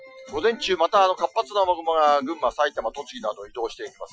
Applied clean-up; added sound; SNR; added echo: classical method Wiener filter.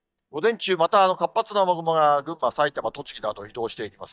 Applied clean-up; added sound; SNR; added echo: neural mask model DeepFilterNet 3.